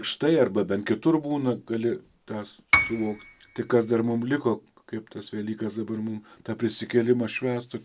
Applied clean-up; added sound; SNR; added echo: none; Piano; 2 dB; none.